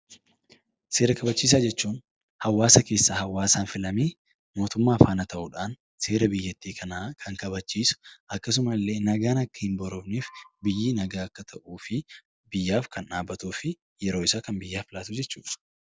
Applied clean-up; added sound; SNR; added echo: none; none; none; none.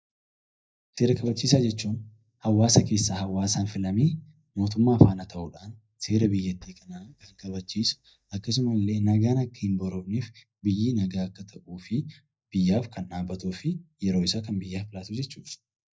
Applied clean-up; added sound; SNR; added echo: neural mask model DeepFilterNet 3.